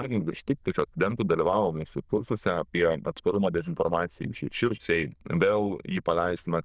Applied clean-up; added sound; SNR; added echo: neural diffusion model UNIVERSE++.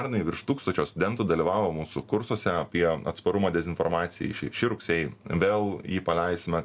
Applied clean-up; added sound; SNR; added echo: none; none; none; none.